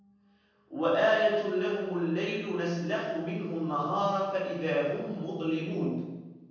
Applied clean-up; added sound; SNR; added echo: none; none; none; reverberation time 1.3 s.